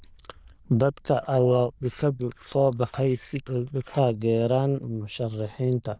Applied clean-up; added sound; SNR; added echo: neural diffusion model UNIVERSE++.